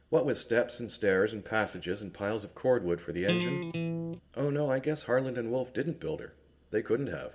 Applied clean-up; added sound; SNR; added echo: none; Electric guitar; 1 dB; reverberation time 0.7 s.